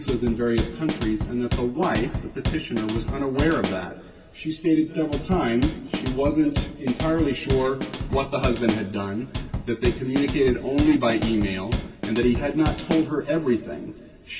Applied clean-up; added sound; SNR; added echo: none; Drum kit; 4 dB; reverberation time 2.2 s.